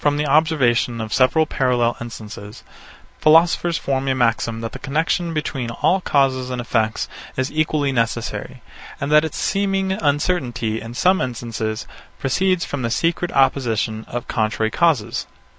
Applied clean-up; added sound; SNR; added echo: none; none; none; none.